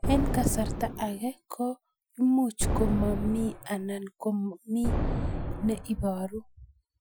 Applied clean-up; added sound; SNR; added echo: classical method Wiener filter.